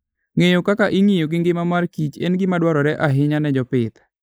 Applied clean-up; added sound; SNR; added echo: neural mask model Resemble Enhance denoiser.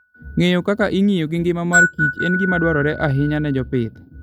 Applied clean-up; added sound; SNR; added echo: neural mask model RNNoise.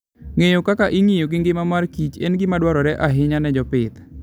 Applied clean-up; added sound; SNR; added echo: none; none; none; none.